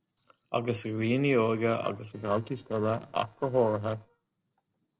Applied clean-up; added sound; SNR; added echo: neural separator model SepFormer DNS4.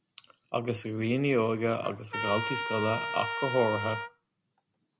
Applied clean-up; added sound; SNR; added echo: none; Trumpet; 5 dB; none.